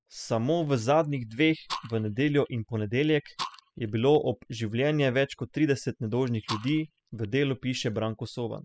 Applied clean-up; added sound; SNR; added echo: classical method spectral subtraction.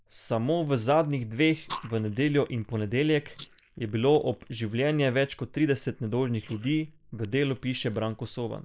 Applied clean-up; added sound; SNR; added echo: neural mask model Resemble Enhance denoiser.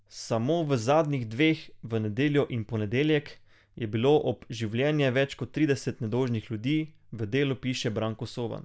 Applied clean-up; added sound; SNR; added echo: none; none; none; none.